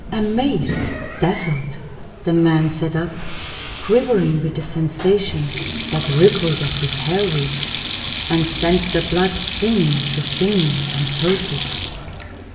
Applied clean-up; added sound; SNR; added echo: none; Sink (filling or washing); 4 dB; reverberation time 0.9 s.